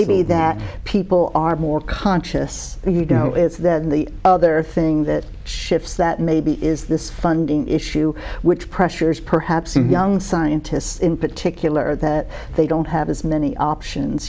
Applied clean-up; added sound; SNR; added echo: none; none; none; none.